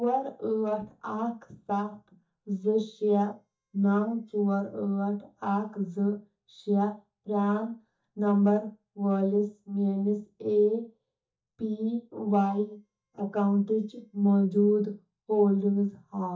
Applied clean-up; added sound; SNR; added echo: neural mask model DeepFilterNet 3.